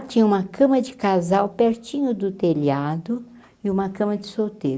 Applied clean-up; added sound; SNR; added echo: none; none; none; none.